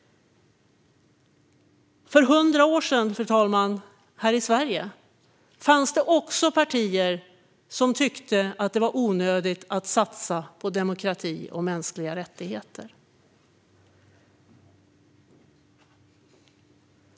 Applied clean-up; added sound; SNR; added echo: none; none; none; none.